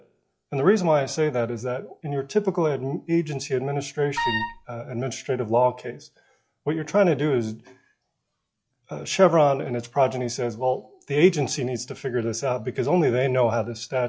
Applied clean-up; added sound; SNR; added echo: classical method log-MMSE.